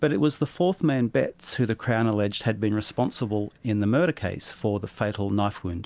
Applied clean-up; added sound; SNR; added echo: none; none; none; none.